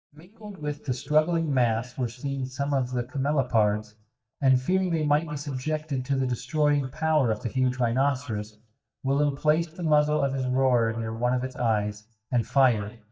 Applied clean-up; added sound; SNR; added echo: neural mask model DeepFilterNet 3.